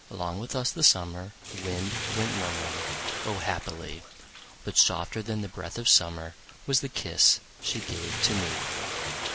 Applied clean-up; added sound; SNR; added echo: none; Bathtub (filling or washing); 7 dB; none.